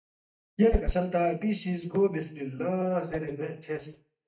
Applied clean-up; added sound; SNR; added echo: neural mask model DeepFilterNet 3.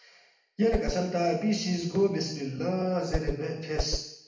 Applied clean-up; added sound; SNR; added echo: none; Whoosh, swoosh, swish; 4 dB; reverberation time 0.8 s.